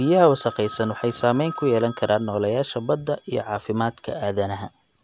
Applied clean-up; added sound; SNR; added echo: none; Telephone; 16 dB; none.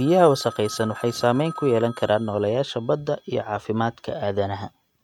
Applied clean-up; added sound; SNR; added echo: neural mask model RNNoise.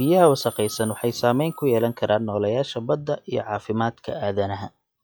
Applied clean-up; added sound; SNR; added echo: classical method log-MMSE.